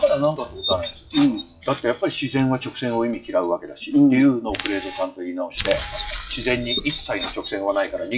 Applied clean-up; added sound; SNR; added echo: classical method WPE with log-MMSE.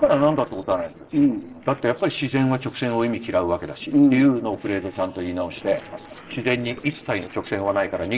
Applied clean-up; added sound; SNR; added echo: neural separator model SepFormer DNS4.